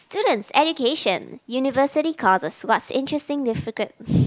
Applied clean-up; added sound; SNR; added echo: none; none; none; none.